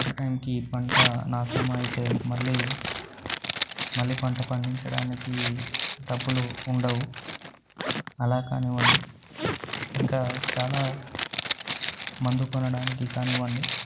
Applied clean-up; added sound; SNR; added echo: none; Zipper (clothing); -1 dB; none.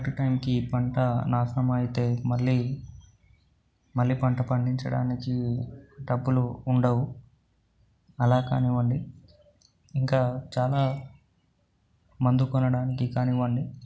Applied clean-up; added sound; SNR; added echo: none; none; none; none.